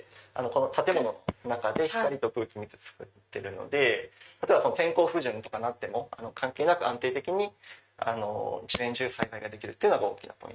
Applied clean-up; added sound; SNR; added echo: neural mask model RNNoise.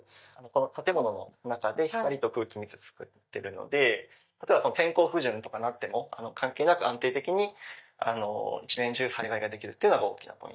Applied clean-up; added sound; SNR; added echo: neural mask model DeepFilterNet 3.